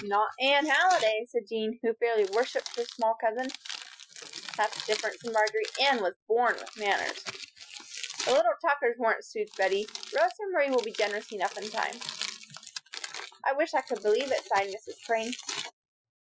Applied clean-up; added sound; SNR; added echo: classical method Wiener filter.